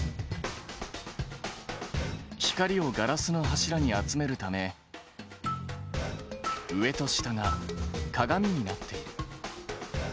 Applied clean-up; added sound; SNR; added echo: none; none; none; none.